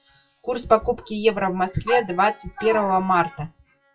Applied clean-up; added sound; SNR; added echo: classical method WPE with log-MMSE.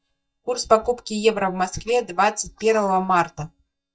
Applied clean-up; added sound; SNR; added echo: neural mask model DeepFilterNet 3.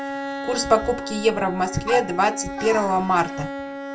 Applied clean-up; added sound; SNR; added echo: none; Bowed string instrument; 9 dB; reverberation time 0.2 s.